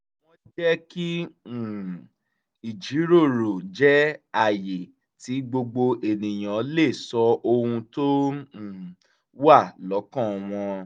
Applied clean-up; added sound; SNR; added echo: none; none; none; none.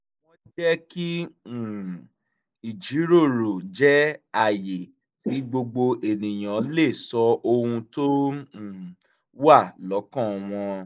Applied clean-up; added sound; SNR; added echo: neural mask model Resemble Enhance denoiser.